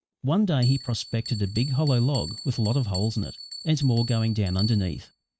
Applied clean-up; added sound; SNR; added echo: neural mask model RNNoise.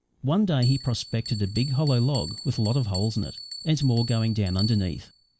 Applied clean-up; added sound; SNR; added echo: none; Bell; 14 dB; none.